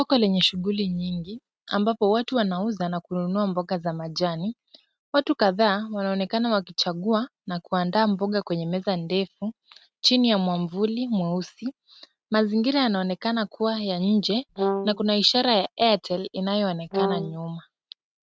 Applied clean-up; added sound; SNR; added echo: neural mask model RNNoise.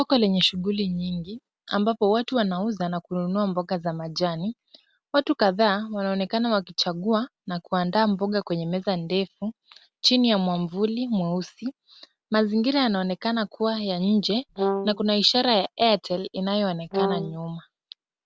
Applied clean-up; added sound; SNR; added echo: none; Brass instrument; 3 dB; none.